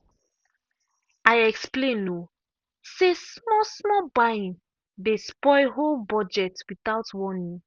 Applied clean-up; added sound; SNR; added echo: none; none; none; none.